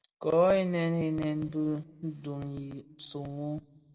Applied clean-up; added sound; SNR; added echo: none; none; none; reverberation time 1.2 s.